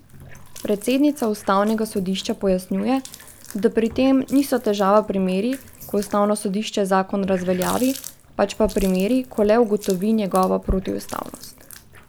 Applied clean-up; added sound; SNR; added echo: none; Water tap, faucet; 19 dB; none.